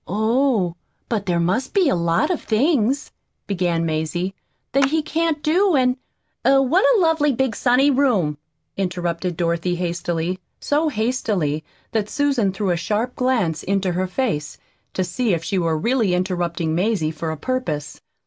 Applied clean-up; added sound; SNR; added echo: none; Clapping; 14 dB; none.